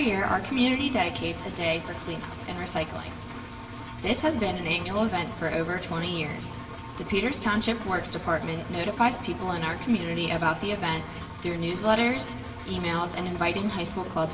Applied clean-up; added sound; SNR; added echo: none; Engine; 11 dB; reverberation time 1.8 s.